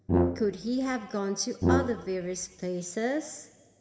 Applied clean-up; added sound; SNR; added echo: none; Brass instrument; -2 dB; reverberation time 1.4 s.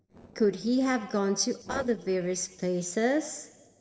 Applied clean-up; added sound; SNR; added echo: neural separator model SepFormer DNS4.